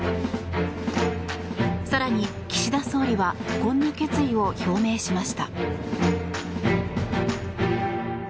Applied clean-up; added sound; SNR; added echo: none; none; none; none.